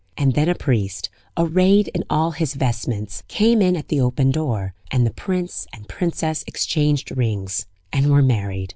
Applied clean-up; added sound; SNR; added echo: none; none; none; none.